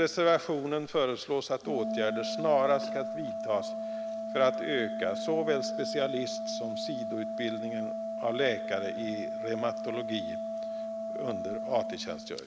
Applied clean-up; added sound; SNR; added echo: none; Organ; 4 dB; none.